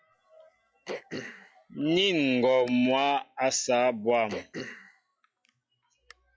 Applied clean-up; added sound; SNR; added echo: classical method log-MMSE.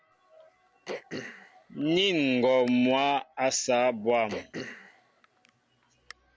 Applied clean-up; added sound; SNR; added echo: none; Cough; 16 dB; none.